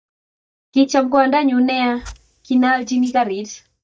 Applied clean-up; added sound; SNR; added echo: neural mask model DeepFilterNet 3.